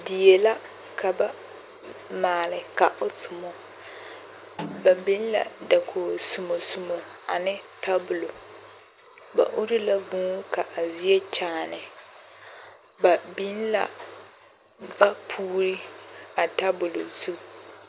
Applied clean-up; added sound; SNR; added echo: none; Snare drum; 17 dB; none.